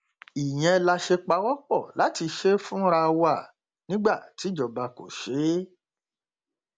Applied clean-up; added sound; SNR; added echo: none; none; none; none.